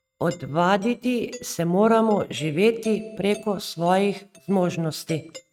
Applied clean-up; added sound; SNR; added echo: neural mask model RNNoise.